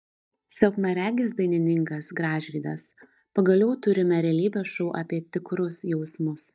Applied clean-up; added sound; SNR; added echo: neural mask model DeepFilterNet 3.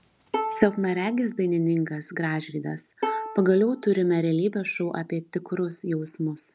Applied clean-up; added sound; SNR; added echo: none; Bowed string instrument; 10 dB; none.